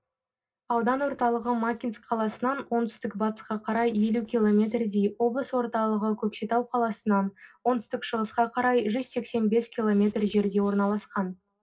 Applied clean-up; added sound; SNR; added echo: neural separator model SepFormer DNS4.